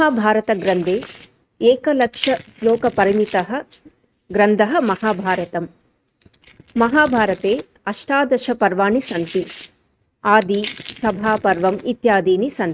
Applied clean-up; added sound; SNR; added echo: neural mask model RNNoise.